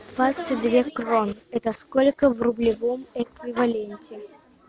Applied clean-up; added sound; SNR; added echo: none; none; none; none.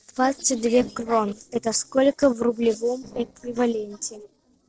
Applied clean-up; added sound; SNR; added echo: neural separator model SepFormer DNS4.